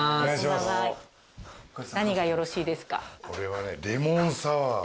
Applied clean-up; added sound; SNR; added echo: none; Breathing; 19 dB; none.